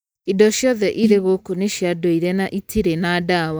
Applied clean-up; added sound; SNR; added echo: neural mask model DeepFilterNet 3.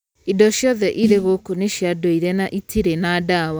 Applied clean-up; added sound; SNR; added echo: none; Snare drum; 10 dB; none.